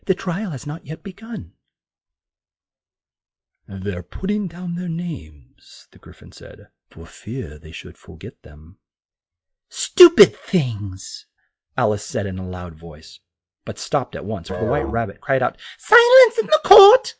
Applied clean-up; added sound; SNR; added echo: classical method log-MMSE.